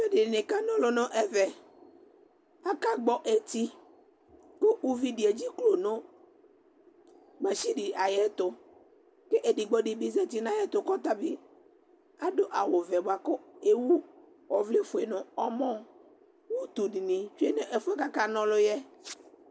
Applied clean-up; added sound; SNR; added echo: none; none; none; none.